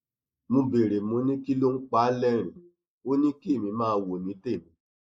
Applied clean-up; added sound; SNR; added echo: neural mask model Resemble Enhance denoiser.